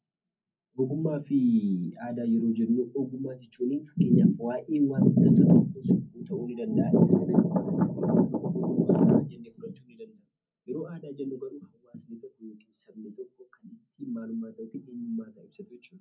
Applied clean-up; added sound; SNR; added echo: none; none; none; reverberation time 0.4 s.